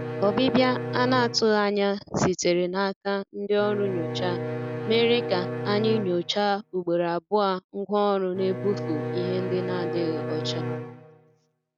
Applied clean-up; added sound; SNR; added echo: none; Bowed string instrument; 7 dB; none.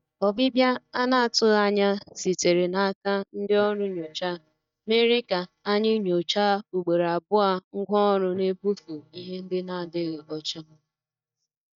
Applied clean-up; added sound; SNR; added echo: neural mask model DeepFilterNet 3.